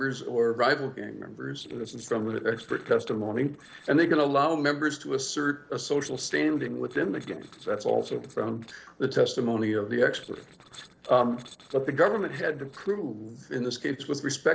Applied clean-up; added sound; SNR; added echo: neural separator model SepFormer DNS4.